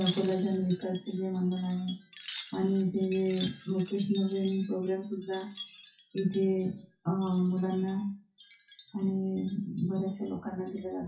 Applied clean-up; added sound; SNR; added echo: classical method WPE with log-MMSE.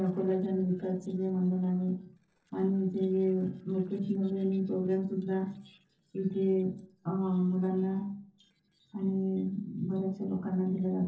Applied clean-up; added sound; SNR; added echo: neural separator model SepFormer DNS4.